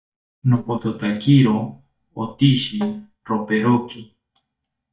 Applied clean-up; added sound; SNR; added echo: neural mask model DeepFilterNet 3.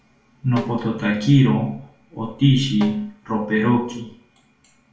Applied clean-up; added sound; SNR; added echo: none; Snare drum; 18 dB; reverberation time 0.3 s.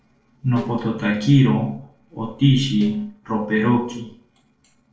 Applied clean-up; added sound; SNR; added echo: neural separator model SepFormer DNS4.